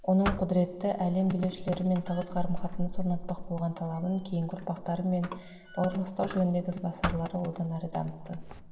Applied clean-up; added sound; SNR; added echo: none; Squeak; 7 dB; reverberation time 1.9 s.